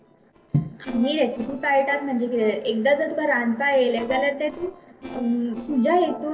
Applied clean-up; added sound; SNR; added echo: neural separator model SepFormer DNS4.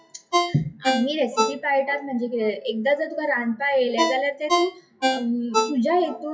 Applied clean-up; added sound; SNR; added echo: classical method WPE with log-MMSE.